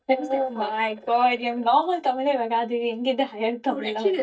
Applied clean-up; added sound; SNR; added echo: neural mask model DeepFilterNet 3.